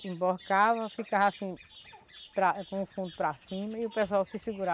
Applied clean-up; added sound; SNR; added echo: none; none; none; none.